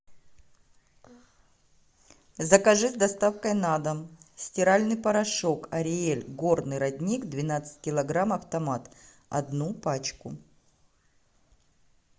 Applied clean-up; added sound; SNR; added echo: none; none; none; none.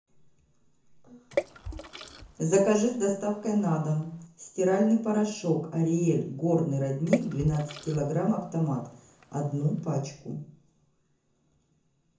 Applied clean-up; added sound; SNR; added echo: none; Water / Splash, splatter; 11 dB; reverberation time 0.6 s.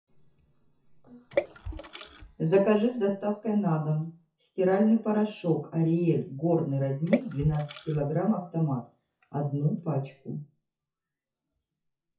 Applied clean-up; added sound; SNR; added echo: classical method WPE with log-MMSE.